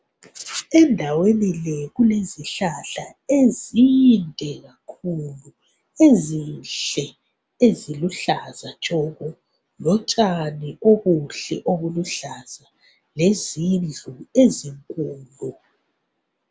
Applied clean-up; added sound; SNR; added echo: none; none; none; none.